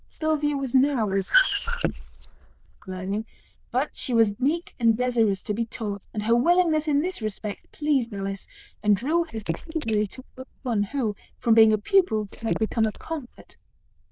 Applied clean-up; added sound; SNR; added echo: neural diffusion model UNIVERSE++.